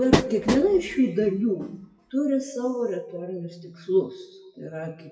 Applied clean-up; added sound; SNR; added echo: classical method WPE with log-MMSE.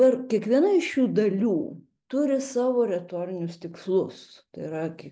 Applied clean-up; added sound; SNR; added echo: none; none; none; none.